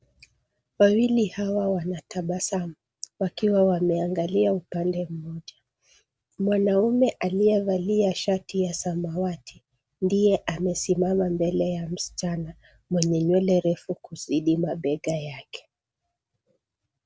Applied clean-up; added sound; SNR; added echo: none; none; none; none.